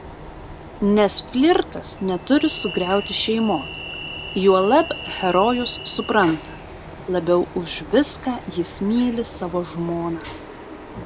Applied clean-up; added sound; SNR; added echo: none; Train; 13 dB; none.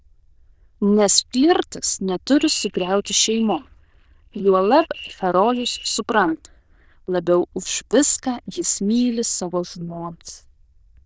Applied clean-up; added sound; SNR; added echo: neural diffusion model UNIVERSE++.